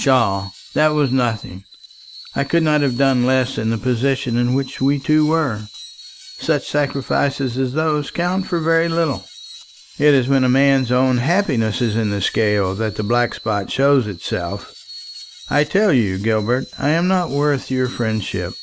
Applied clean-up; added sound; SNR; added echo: none; Screech; 19 dB; none.